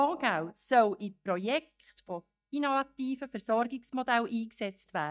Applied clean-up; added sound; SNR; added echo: neural mask model DeepFilterNet 3.